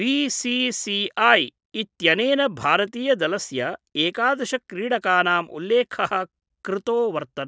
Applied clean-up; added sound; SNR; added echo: none; none; none; none.